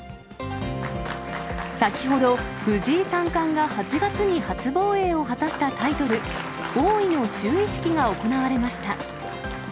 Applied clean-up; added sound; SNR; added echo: none; none; none; none.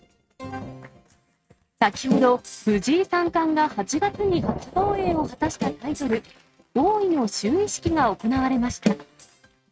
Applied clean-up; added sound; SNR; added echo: neural mask model RNNoise.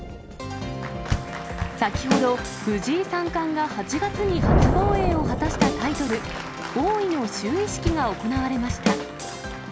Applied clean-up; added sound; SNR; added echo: none; Drum kit + Thunder; 2 dB; none.